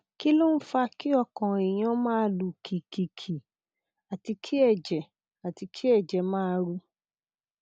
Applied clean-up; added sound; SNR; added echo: none; none; none; none.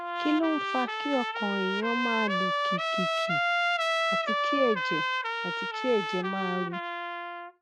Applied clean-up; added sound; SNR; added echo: none; Trumpet; -2 dB; none.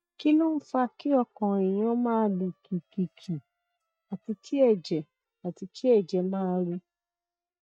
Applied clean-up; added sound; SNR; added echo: neural mask model DeepFilterNet 3.